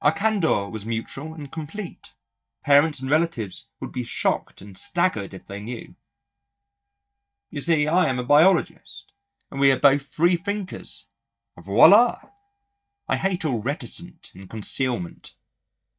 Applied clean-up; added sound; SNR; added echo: neural mask model DeepFilterNet 3.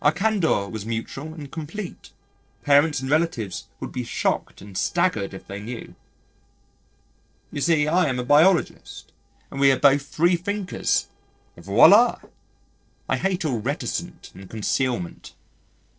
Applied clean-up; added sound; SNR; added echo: neural separator model SepFormer DNS4.